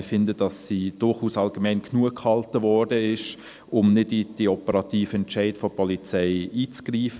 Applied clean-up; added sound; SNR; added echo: none; none; none; none.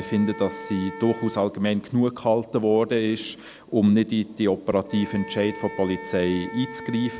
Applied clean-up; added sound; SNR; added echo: none; Wind instrument, woodwind instrument; 16 dB; none.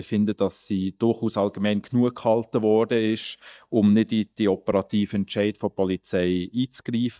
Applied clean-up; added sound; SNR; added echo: neural mask model DeepFilterNet 3.